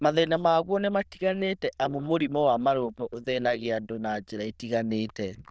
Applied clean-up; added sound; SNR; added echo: neural diffusion model UNIVERSE++.